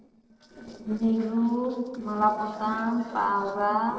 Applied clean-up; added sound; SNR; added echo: neural separator model SepFormer DNS4.